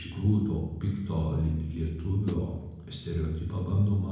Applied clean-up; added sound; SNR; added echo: none; Snare drum; 18 dB; reverberation time 0.9 s.